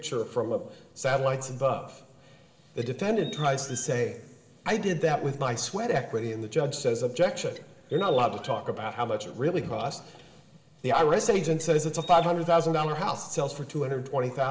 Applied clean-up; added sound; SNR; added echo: none; Bird; 20 dB; reverberation time 2.7 s.